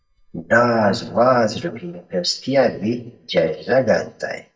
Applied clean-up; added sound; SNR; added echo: neural mask model DeepFilterNet 3.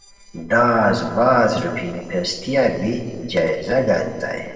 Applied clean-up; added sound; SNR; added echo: neural separator model SepFormer DNS4.